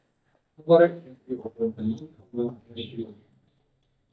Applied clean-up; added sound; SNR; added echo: neural mask model DeepFilterNet 3.